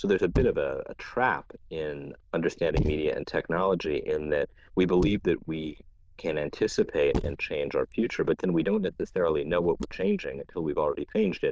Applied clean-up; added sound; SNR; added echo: neural diffusion model UNIVERSE++.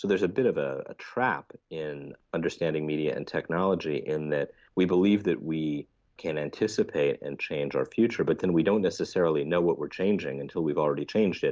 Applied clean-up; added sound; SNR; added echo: none; none; none; none.